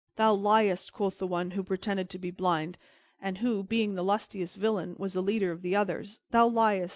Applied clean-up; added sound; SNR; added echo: none; none; none; none.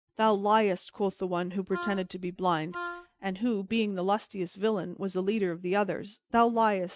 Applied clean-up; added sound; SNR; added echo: neural mask model RNNoise.